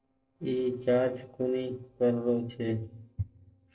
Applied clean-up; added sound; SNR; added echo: neural separator model SepFormer DNS4.